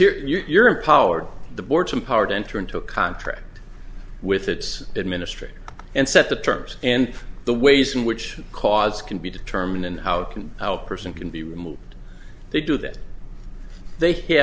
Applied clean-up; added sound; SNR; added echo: none; none; none; none.